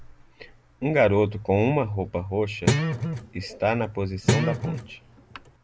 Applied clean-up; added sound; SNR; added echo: none; Guitar; 0 dB; none.